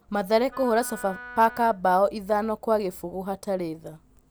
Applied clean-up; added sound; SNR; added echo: none; Wind instrument, woodwind instrument; 18 dB; none.